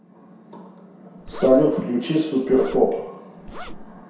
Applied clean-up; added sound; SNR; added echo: none; Zipper (clothing); 13 dB; reverberation time 0.7 s.